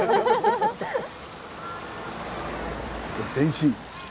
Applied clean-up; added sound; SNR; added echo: none; Car passing by / Traffic noise, roadway noise / Engine; 10 dB; none.